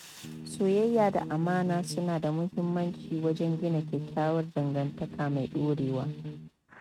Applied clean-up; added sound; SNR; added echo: neural mask model RNNoise.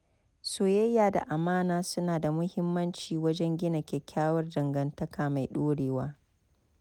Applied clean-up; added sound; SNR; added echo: none; none; none; none.